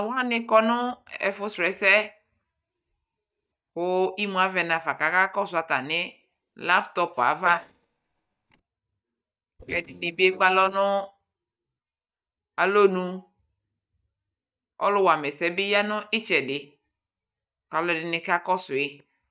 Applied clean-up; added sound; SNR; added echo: neural mask model DeepFilterNet 3.